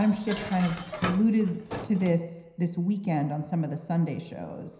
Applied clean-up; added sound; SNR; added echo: none; Dishes, pots, and pans; 12 dB; reverberation time 0.9 s.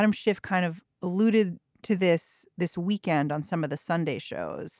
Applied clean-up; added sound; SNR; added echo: none; none; none; none.